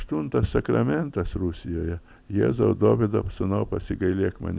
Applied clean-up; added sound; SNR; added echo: none; none; none; none.